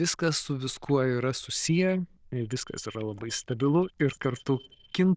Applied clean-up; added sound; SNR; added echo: neural diffusion model UNIVERSE++.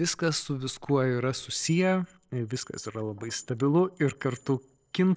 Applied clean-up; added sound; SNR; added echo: neural separator model SepFormer DNS4.